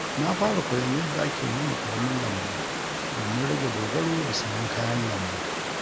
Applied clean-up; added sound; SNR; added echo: none; Stream / Liquid; 1 dB; none.